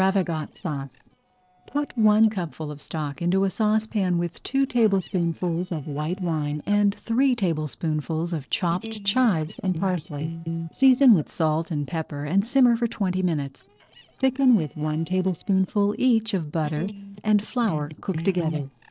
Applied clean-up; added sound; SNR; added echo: neural separator model SepFormer DNS4.